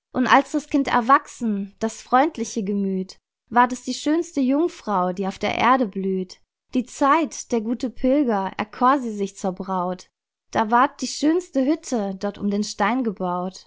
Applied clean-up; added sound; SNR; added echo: none; none; none; none.